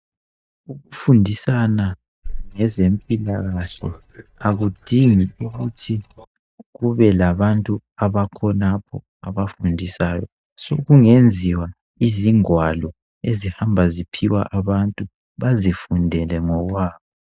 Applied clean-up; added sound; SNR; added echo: neural mask model DeepFilterNet 3.